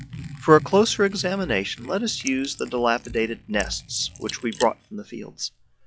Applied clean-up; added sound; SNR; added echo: classical method log-MMSE.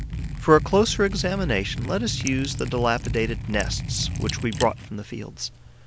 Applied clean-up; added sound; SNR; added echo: none; Liquid; 6 dB; none.